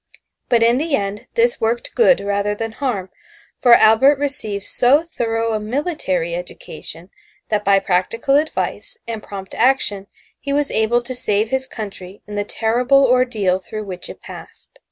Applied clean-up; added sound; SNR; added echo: none; none; none; none.